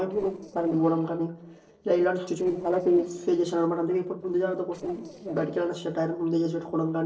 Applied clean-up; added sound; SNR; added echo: neural separator model SepFormer DNS4.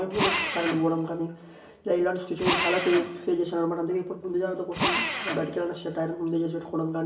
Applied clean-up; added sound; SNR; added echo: none; Drill; 4 dB; reverberation time 0.7 s.